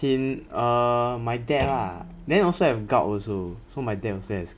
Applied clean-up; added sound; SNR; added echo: none; Thump, thud; 15 dB; none.